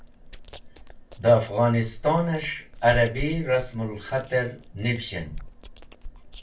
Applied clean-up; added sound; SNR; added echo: none; Chewing, mastication; 13 dB; reverberation time 0.2 s.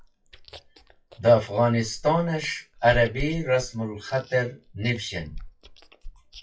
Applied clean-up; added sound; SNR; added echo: classical method WPE with log-MMSE.